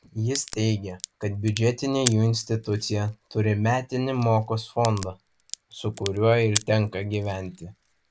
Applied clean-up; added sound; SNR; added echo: none; Crack; 13 dB; none.